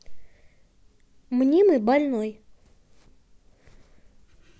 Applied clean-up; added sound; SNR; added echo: none; none; none; none.